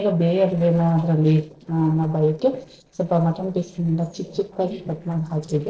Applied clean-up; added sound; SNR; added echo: neural separator model SepFormer DNS4.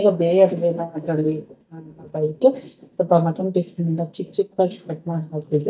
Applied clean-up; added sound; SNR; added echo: neural mask model DeepFilterNet 3.